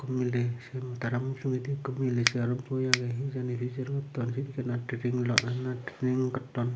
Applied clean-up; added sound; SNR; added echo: none; Finger snapping; 0 dB; none.